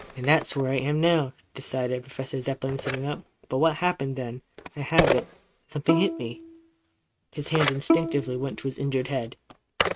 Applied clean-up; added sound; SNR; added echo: neural mask model RNNoise.